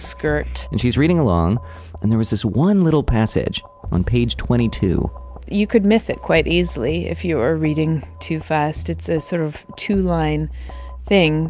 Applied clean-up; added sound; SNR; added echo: none; none; none; none.